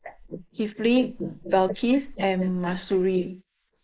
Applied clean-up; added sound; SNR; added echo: neural mask model Resemble Enhance denoiser.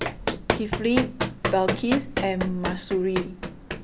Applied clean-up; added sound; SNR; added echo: none; Run; 2 dB; none.